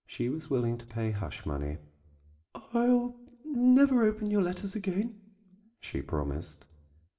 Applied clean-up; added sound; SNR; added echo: none; none; none; reverberation time 0.7 s.